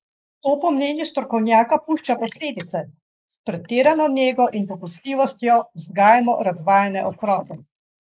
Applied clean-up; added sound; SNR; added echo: neural mask model Resemble Enhance denoiser.